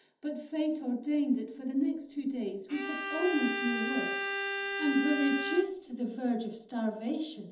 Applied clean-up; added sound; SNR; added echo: none; Bowed string instrument; 3 dB; reverberation time 1.2 s.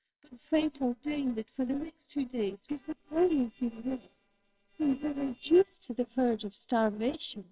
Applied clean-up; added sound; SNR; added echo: neural separator model SepFormer WHAMR!.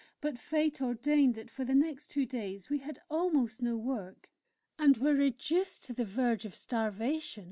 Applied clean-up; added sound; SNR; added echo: none; none; none; none.